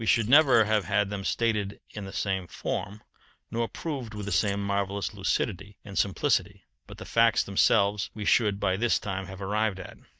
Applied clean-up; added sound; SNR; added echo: neural mask model DeepFilterNet 3.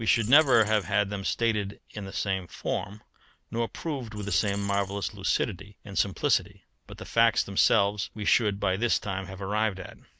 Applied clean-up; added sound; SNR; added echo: none; Coin (dropping); 15 dB; none.